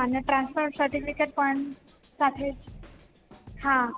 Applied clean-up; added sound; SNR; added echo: none; Drum kit; 19 dB; none.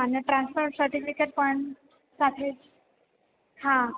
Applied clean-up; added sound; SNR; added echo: none; none; none; none.